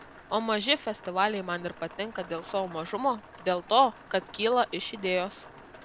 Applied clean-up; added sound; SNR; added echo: none; Rain; 19 dB; none.